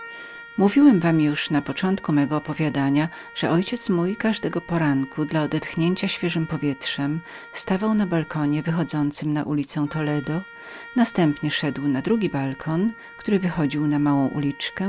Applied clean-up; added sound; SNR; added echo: none; Trumpet; 20 dB; none.